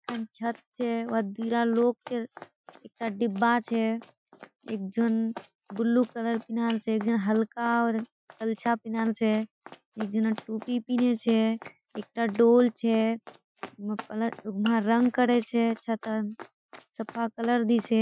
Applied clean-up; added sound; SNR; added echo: classical method Wiener filter.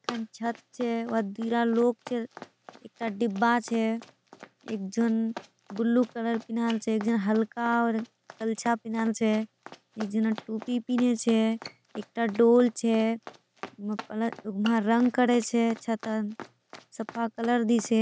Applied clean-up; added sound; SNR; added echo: none; Run; 19 dB; none.